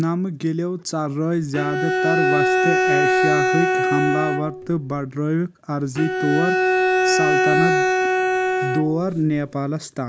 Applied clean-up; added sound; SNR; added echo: none; Bowed string instrument; -4 dB; none.